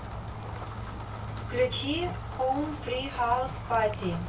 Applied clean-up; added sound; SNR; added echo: none; Rain; 6 dB; reverberation time 0.2 s.